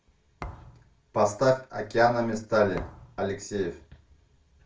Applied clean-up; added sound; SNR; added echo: none; Thump, thud; 16 dB; reverberation time 0.3 s.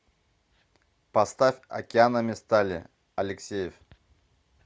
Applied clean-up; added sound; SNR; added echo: none; none; none; none.